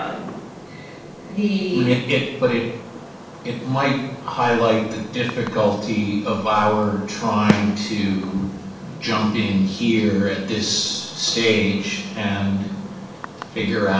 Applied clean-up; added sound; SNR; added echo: none; Fireworks; 15 dB; reverberation time 0.7 s.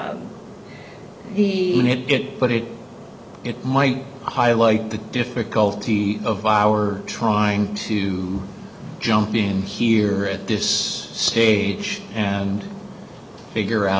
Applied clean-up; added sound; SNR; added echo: none; none; none; none.